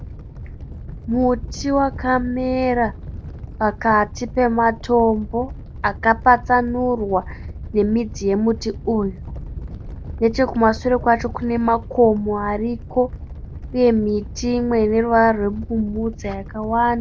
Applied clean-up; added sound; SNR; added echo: none; Animal; 12 dB; none.